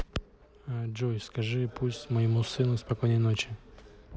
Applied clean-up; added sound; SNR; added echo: none; none; none; none.